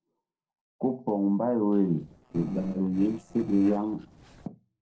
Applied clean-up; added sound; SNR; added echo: neural separator model SepFormer DNS4.